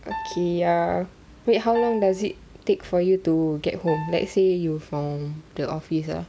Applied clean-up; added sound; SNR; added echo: none; Piano; 15 dB; none.